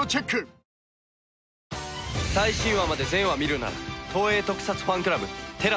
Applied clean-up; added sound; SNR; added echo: none; none; none; none.